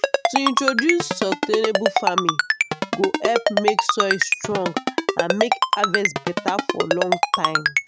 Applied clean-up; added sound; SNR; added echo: none; Ringtone; -3 dB; none.